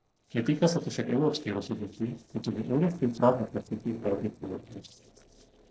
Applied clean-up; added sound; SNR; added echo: neural separator model SepFormer DNS4.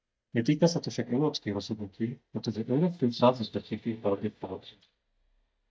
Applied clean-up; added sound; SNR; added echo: neural mask model DeepFilterNet 3.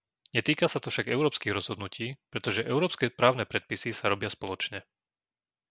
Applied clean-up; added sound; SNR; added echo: none; none; none; none.